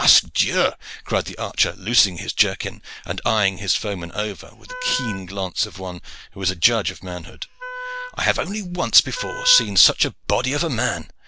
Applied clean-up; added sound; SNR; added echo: none; Wind instrument, woodwind instrument; 12 dB; none.